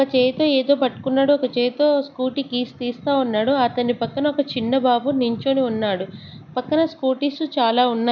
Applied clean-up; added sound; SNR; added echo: none; none; none; none.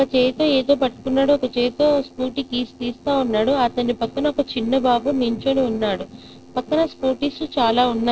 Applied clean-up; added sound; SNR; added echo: neural separator model SepFormer DNS4.